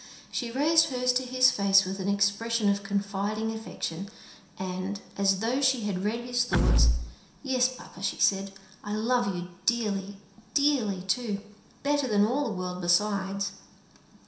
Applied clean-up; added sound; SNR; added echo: none; Door / Wood; -3 dB; reverberation time 0.7 s.